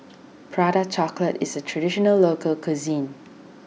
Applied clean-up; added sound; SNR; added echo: none; none; none; none.